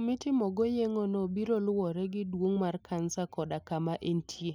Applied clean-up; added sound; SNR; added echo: none; none; none; none.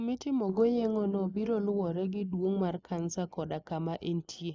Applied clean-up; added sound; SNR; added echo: neural mask model Resemble Enhance denoiser.